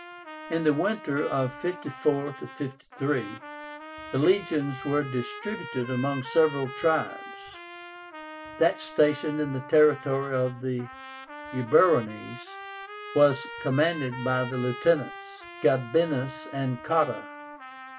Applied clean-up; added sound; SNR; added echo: none; Trumpet; 14 dB; none.